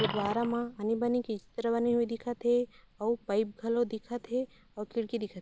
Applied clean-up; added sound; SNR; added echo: none; Coin (dropping); 14 dB; none.